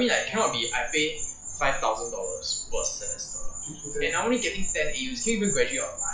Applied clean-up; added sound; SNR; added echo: classical method log-MMSE.